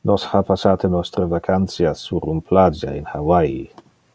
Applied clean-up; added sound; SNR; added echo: none; none; none; none.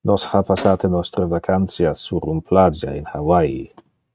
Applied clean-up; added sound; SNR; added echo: neural mask model RNNoise.